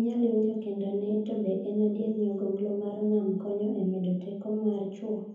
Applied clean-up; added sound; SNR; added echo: none; none; none; reverberation time 0.7 s.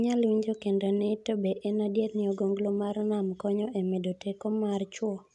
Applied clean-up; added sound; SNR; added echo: none; none; none; none.